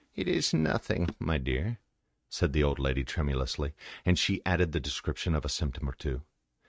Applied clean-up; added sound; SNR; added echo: neural mask model RNNoise.